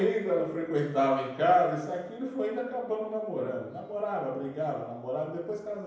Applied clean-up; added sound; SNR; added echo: none; none; none; reverberation time 0.9 s.